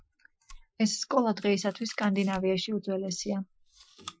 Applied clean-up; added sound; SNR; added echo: classical method Wiener filter.